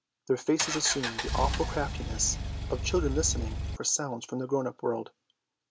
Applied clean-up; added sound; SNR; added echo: none; Engine; 1 dB; none.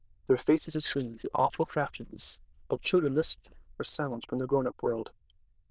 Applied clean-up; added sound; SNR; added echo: neural diffusion model UNIVERSE++.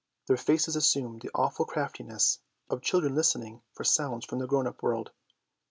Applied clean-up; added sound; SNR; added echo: none; none; none; none.